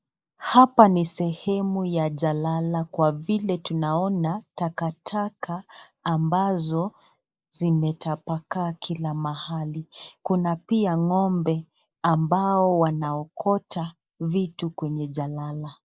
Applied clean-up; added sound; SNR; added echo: neural mask model Resemble Enhance denoiser.